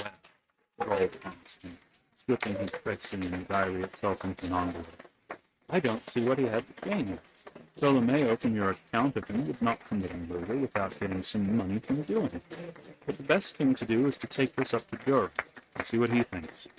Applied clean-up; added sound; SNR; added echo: neural mask model RNNoise.